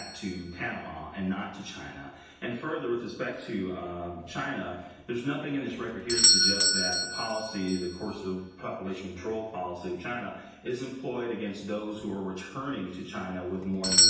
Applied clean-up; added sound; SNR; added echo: none; Doorbell; -3 dB; reverberation time 0.9 s.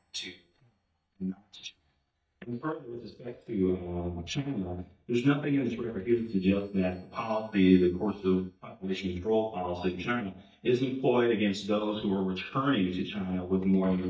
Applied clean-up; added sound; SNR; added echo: neural mask model DeepFilterNet 3.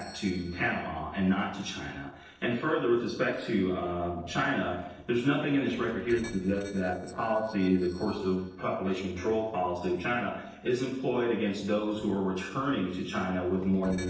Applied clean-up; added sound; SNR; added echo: neural separator model SepFormer DNS4.